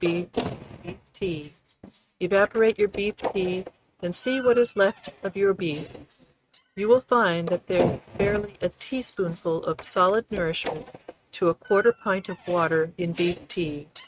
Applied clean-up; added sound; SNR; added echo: neural mask model RNNoise.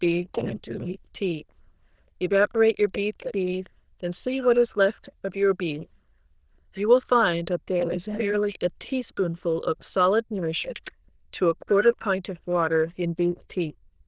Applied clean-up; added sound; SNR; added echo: neural diffusion model UNIVERSE++.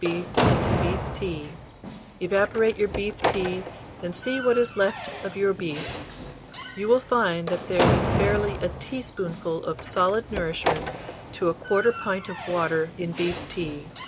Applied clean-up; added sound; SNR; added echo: none; Slam; 3 dB; none.